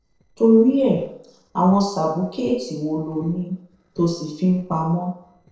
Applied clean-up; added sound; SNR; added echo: neural separator model SepFormer DNS4.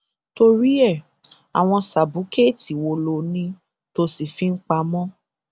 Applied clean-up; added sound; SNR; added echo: none; none; none; none.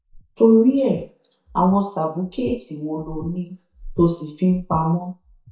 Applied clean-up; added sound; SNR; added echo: neural mask model DeepFilterNet 3.